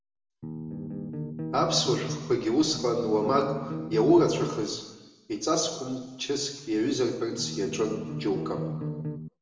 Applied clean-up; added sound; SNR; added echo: none; Bass guitar; 6 dB; reverberation time 1.2 s.